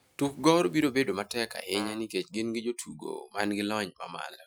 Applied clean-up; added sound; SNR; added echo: classical method Wiener filter.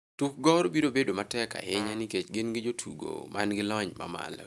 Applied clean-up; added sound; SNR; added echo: neural mask model DeepFilterNet 3.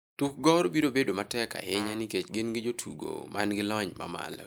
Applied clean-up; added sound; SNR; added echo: neural mask model Resemble Enhance denoiser.